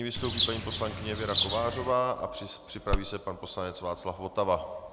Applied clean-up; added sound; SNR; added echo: none; Hammer + Bird; -1 dB; none.